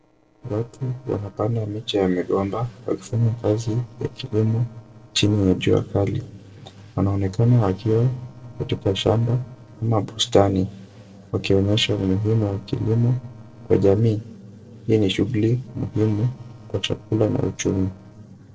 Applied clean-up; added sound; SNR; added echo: neural separator model SepFormer DNS4.